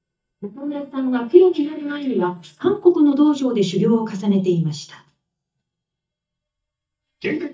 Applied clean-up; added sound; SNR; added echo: neural mask model DeepFilterNet 3.